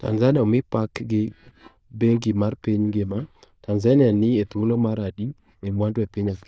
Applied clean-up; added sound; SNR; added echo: neural diffusion model UNIVERSE++.